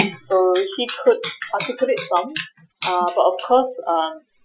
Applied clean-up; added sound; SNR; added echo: classical method Wiener filter.